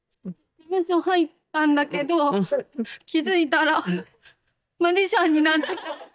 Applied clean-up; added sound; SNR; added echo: neural mask model DeepFilterNet 3.